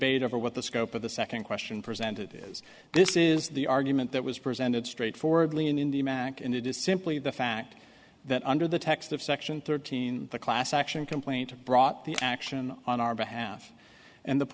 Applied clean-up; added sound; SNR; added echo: none; Crushing; 16 dB; none.